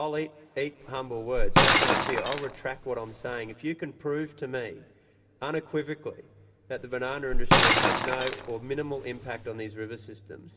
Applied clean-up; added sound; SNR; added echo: none; Shatter; -5 dB; reverberation time 2.0 s.